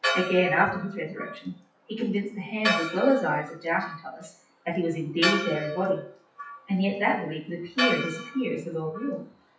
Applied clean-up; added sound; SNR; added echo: classical method WPE with log-MMSE.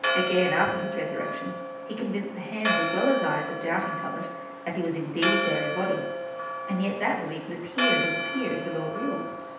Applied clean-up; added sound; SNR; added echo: none; Church bell; 1 dB; reverberation time 0.9 s.